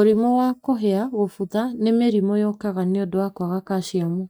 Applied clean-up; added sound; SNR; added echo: neural mask model DeepFilterNet 3.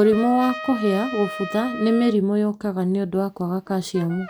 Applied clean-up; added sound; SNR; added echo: none; Trumpet; 14 dB; none.